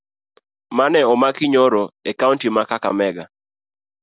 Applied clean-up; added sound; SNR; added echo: none; none; none; none.